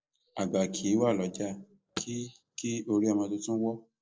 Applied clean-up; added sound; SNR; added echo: neural separator model SepFormer DNS4.